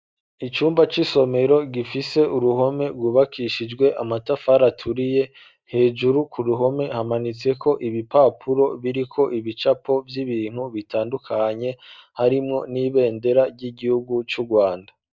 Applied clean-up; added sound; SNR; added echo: none; none; none; none.